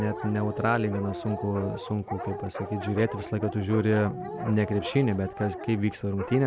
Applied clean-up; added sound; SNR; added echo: none; Dog; 9 dB; none.